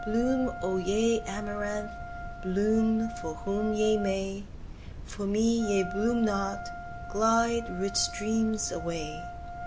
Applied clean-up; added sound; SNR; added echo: none; Wind instrument, woodwind instrument; 12 dB; none.